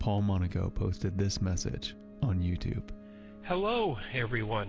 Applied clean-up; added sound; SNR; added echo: none; none; none; none.